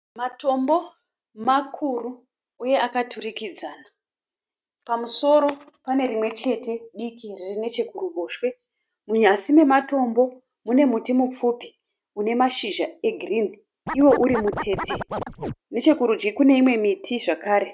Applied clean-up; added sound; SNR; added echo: neural mask model RNNoise.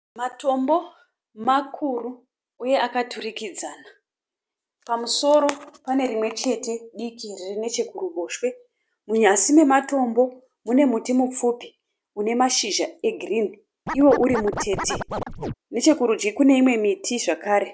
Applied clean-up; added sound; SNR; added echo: none; Scratching (performance technique); 7 dB; none.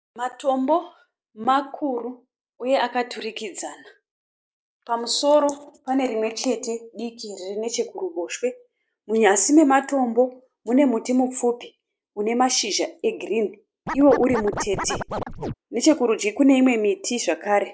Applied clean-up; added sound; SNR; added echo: neural mask model Resemble Enhance denoiser.